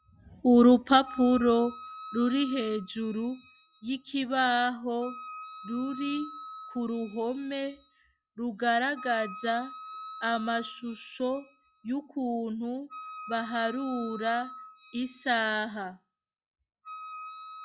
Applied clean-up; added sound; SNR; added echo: classical method log-MMSE.